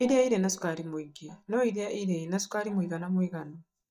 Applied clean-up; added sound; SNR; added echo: neural mask model DeepFilterNet 3.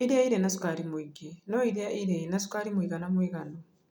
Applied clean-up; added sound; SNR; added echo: none; none; none; none.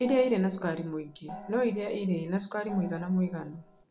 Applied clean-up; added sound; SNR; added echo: none; Gong; 18 dB; none.